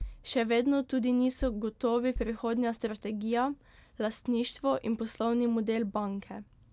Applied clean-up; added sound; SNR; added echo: none; Bass drum; 11 dB; none.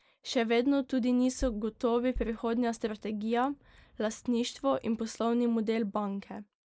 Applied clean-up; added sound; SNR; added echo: neural mask model Resemble Enhance denoiser.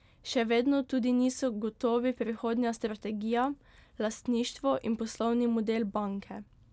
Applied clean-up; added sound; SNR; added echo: none; none; none; none.